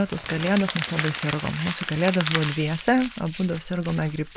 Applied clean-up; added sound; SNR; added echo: none; Crumpling, crinkling; 7 dB; none.